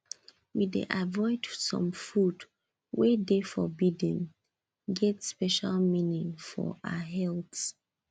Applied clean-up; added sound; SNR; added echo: none; none; none; none.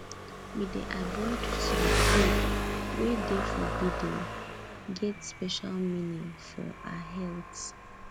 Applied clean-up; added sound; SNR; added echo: none; Engine; -3 dB; none.